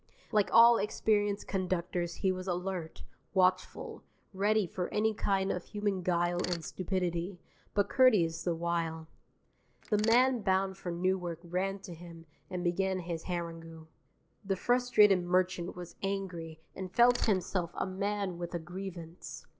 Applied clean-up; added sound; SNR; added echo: none; Mechanisms; 11 dB; none.